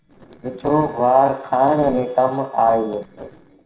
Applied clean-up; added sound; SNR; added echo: neural separator model SepFormer DNS4.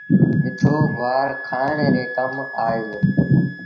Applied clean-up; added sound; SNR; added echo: none; Wind instrument, woodwind instrument; 13 dB; reverberation time 0.4 s.